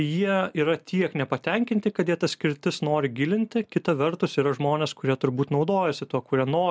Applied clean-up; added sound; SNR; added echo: none; none; none; none.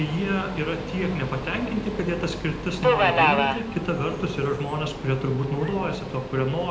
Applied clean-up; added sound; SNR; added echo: none; Subway, metro, underground; 2 dB; reverberation time 0.8 s.